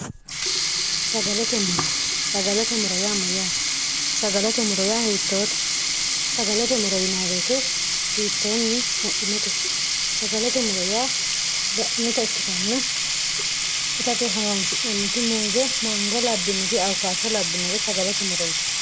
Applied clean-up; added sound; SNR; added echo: none; Sink (filling or washing); -5 dB; none.